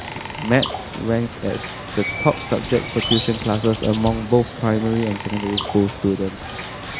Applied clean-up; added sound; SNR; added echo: none; Bird; 8 dB; none.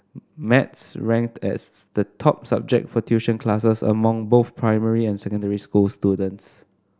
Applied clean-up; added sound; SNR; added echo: none; none; none; none.